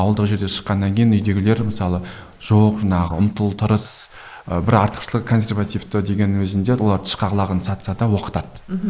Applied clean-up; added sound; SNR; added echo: neural mask model Resemble Enhance denoiser.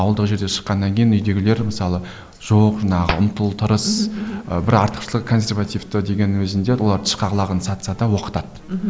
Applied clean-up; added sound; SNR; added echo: none; Hands; 15 dB; none.